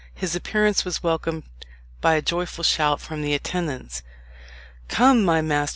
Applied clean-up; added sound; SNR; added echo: none; none; none; none.